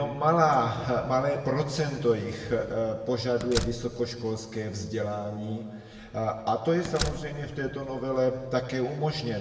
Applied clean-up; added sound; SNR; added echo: none; Slam; 9 dB; reverberation time 1.5 s.